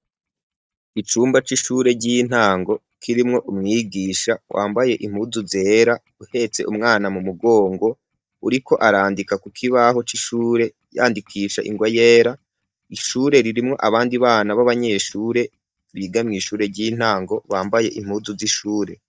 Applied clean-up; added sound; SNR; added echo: neural mask model DeepFilterNet 3.